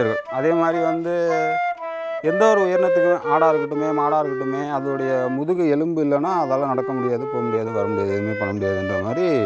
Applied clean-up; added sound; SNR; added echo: none; Wind instrument, woodwind instrument; 4 dB; none.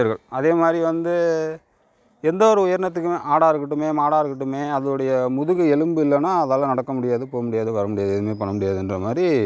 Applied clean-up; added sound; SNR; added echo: none; none; none; none.